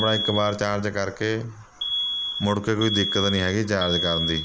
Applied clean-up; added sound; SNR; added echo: none; Alarm; 4 dB; none.